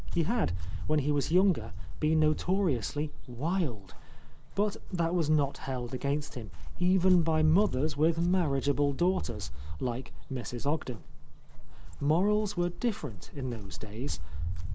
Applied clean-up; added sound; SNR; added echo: none; Walk, footsteps; -1 dB; none.